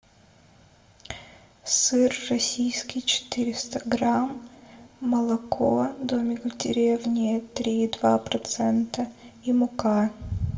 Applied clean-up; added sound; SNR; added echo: none; none; none; reverberation time 1.0 s.